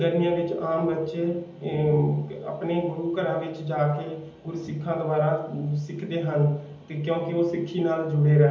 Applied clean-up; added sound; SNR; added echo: none; none; none; reverberation time 1.2 s.